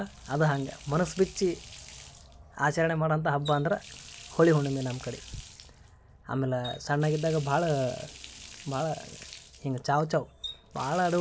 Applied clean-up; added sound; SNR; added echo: none; Water tap, faucet; 18 dB; none.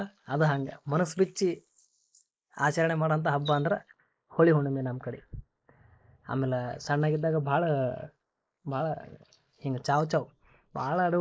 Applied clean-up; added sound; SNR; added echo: neural mask model Resemble Enhance denoiser.